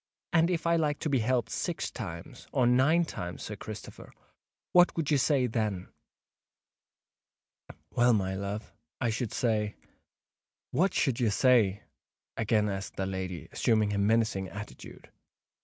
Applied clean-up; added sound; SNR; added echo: none; none; none; none.